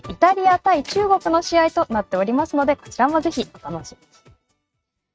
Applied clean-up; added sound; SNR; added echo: neural mask model RNNoise.